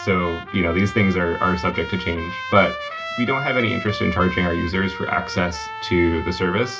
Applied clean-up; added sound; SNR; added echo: none; Trumpet; 10 dB; reverberation time 0.4 s.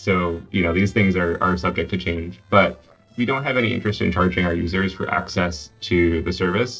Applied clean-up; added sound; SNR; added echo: neural separator model SepFormer DNS4.